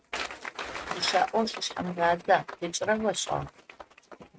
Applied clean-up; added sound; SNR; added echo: neural mask model RNNoise.